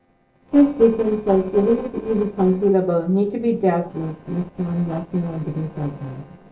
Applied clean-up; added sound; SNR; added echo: neural separator model SepFormer DNS4.